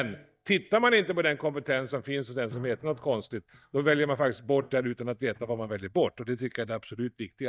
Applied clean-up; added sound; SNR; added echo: neural mask model DeepFilterNet 3.